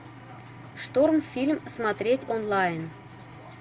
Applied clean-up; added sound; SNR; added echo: none; none; none; none.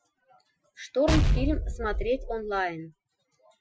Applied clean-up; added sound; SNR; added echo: classical method Wiener filter.